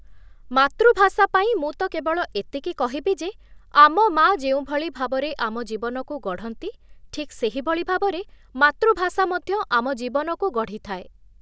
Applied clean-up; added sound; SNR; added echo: none; none; none; none.